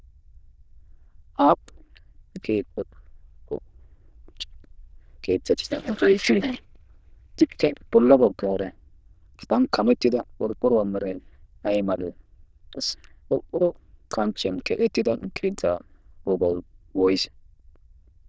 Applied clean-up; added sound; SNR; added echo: neural diffusion model UNIVERSE++.